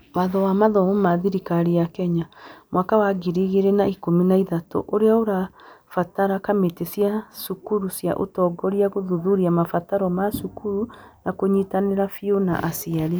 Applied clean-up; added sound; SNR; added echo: none; none; none; none.